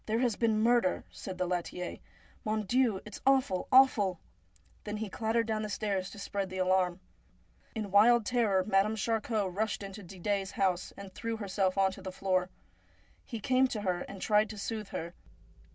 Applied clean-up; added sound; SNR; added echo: none; none; none; none.